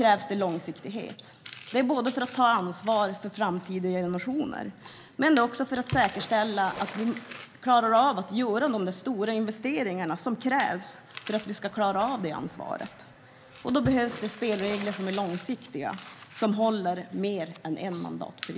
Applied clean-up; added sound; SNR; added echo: none; Water / Splash, splatter + Chewing, mastication; 15 dB; none.